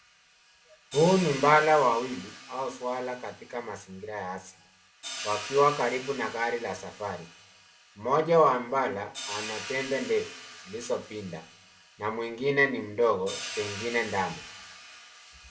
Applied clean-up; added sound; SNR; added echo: none; Hi-hat; 14 dB; reverberation time 0.5 s.